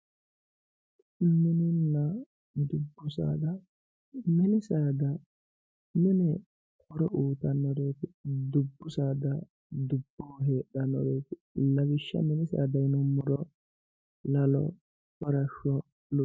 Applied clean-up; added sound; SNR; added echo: none; none; none; none.